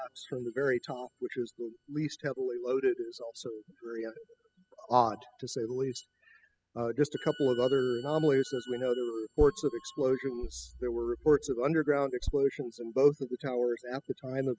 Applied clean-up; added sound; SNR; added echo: classical method spectral subtraction.